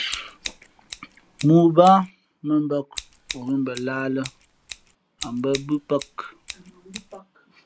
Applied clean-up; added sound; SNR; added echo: none; Scissors; 16 dB; none.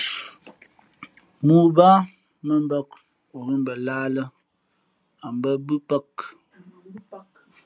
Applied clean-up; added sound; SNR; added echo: none; none; none; none.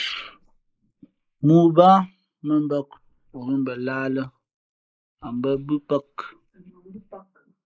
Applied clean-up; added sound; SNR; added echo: neural mask model Resemble Enhance denoiser.